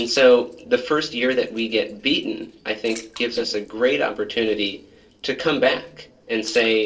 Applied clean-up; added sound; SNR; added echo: neural separator model SepFormer DNS4.